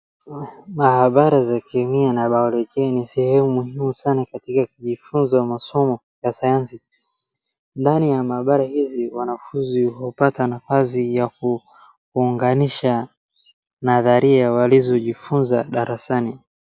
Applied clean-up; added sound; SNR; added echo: none; none; none; none.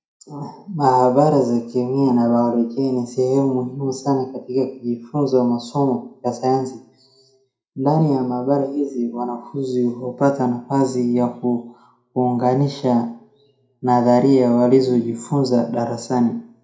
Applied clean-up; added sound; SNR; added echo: none; none; none; reverberation time 0.4 s.